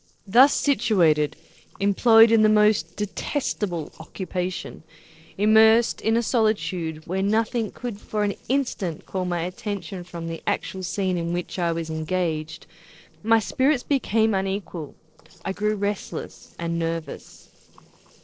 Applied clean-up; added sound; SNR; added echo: neural separator model SepFormer DNS4.